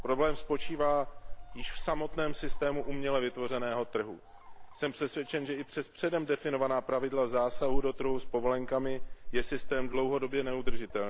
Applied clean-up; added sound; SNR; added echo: none; Cricket / Frog; 1 dB; none.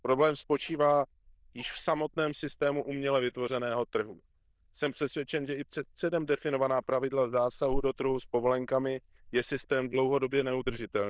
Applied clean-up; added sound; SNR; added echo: neural diffusion model UNIVERSE++.